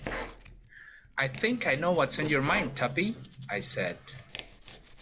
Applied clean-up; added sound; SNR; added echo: none; Rattle (instrument) + Domestic sounds, home sounds; 10 dB; none.